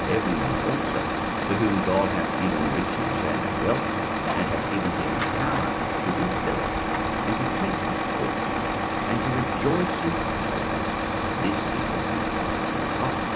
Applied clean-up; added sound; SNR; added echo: none; Truck; -4 dB; none.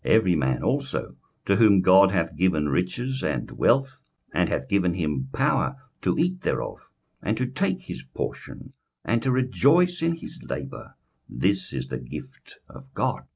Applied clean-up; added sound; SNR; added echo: none; none; none; none.